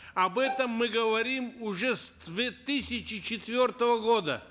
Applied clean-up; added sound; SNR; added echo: none; Bowed string instrument; 8 dB; none.